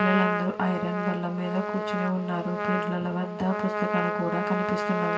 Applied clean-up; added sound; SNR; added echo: none; Trumpet; 1 dB; reverberation time 0.2 s.